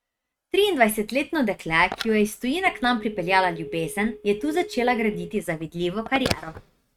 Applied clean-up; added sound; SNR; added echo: neural mask model RNNoise.